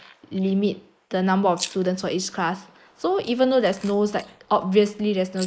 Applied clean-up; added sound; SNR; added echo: neural mask model Resemble Enhance denoiser.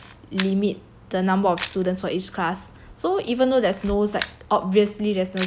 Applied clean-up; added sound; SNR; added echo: none; Camera; 14 dB; none.